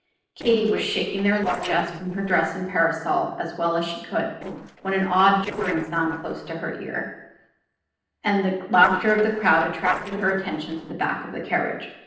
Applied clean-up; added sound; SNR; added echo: neural separator model SepFormer DNS4.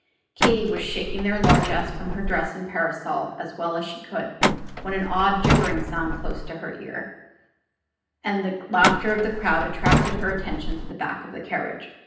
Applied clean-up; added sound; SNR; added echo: none; Truck; -3 dB; reverberation time 0.9 s.